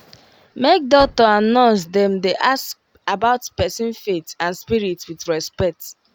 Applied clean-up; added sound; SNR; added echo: none; Car; 20 dB; none.